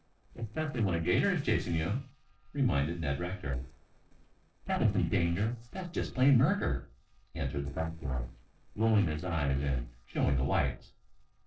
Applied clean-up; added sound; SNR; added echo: neural separator model SepFormer DNS4.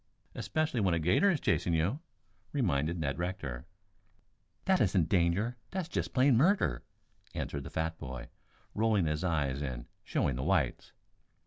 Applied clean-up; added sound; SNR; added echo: none; none; none; none.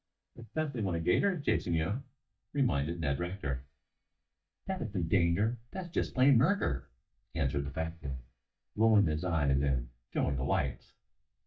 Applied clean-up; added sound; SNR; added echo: neural mask model DeepFilterNet 3.